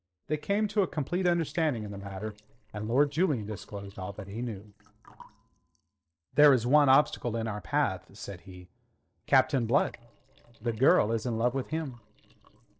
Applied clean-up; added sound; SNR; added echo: neural separator model SepFormer DNS4.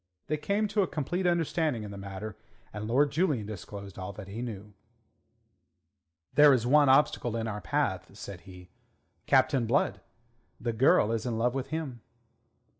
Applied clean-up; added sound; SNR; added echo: none; none; none; none.